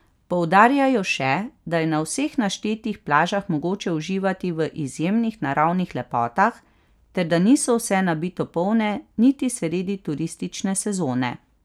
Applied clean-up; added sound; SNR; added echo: none; none; none; none.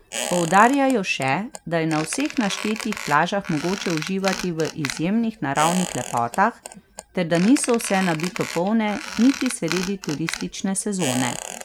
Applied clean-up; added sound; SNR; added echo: none; Squeak; 10 dB; none.